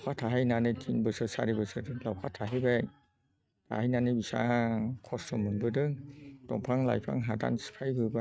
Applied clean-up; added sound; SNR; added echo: neural mask model RNNoise.